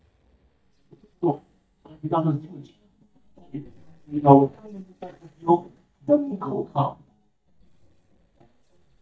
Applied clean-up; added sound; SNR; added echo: neural mask model DeepFilterNet 3.